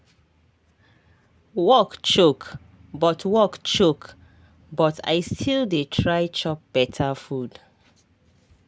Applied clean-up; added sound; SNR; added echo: none; none; none; none.